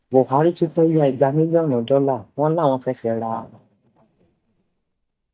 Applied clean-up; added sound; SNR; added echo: neural mask model DeepFilterNet 3.